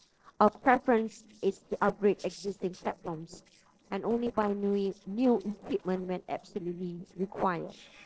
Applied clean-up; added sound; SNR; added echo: neural separator model SepFormer DNS4.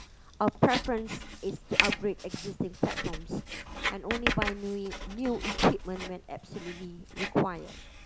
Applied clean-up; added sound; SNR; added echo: none; Writing; 4 dB; none.